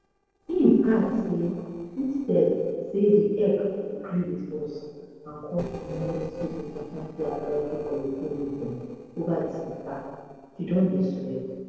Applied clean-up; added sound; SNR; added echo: neural separator model SepFormer DNS4.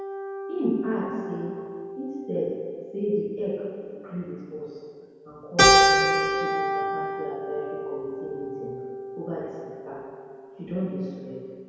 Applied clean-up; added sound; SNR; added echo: none; Keyboard (musical); -4 dB; reverberation time 2.2 s.